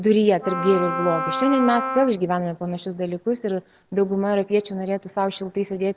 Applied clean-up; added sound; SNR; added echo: none; Wind instrument, woodwind instrument; 5 dB; none.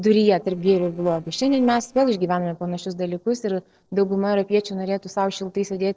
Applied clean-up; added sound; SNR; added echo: neural separator model SepFormer DNS4.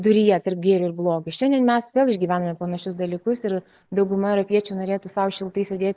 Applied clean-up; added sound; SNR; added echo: neural mask model Resemble Enhance denoiser.